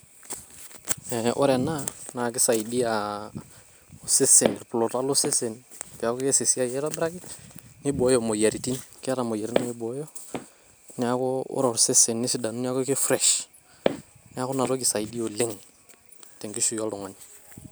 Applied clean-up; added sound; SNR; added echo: none; Walk, footsteps; 9 dB; none.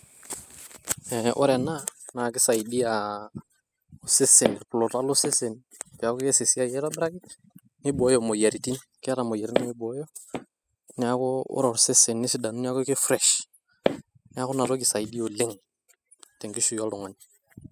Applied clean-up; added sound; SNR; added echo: classical method spectral subtraction.